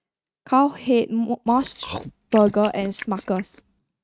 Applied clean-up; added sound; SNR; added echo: neural mask model RNNoise.